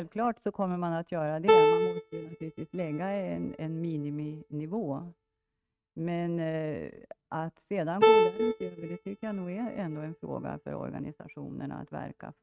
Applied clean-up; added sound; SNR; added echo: neural mask model RNNoise.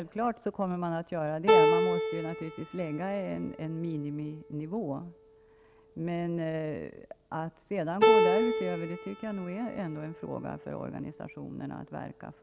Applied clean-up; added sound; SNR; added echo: none; Keyboard (musical); -3 dB; none.